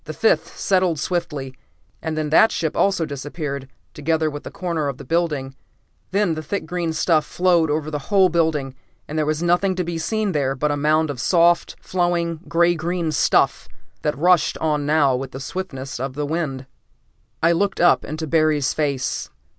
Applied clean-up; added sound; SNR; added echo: none; none; none; none.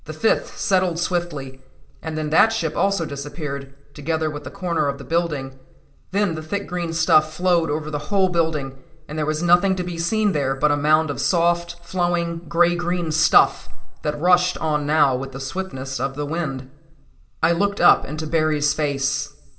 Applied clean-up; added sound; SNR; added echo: none; none; none; reverberation time 0.4 s.